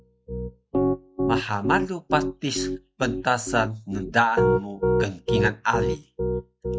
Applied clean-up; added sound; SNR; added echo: classical method log-MMSE.